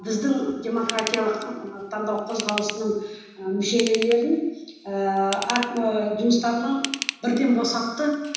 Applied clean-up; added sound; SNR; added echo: none; Ratchet, pawl / Tools; 12 dB; reverberation time 1.1 s.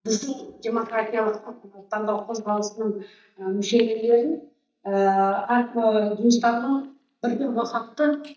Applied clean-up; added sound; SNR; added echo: neural mask model DeepFilterNet 3.